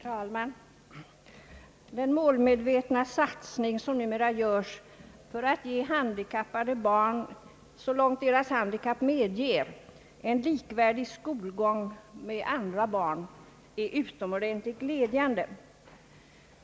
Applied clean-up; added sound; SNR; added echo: none; none; none; none.